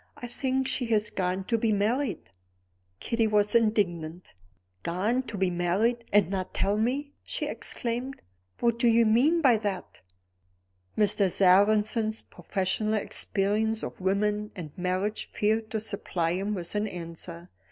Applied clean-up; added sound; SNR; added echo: none; none; none; none.